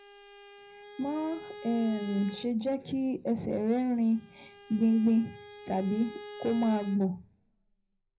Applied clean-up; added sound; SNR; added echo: none; Bowed string instrument; 18 dB; reverberation time 0.4 s.